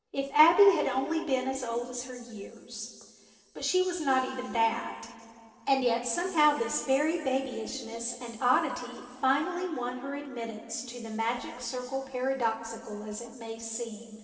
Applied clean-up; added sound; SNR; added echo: neural separator model SepFormer DNS4.